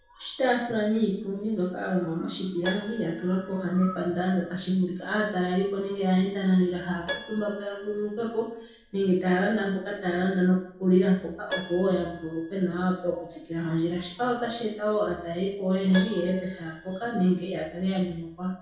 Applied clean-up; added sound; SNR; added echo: none; Keyboard (musical); 17 dB; reverberation time 0.5 s.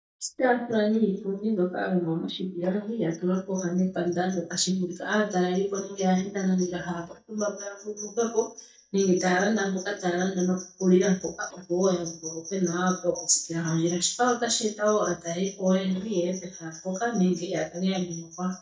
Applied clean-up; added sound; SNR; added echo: neural mask model DeepFilterNet 3.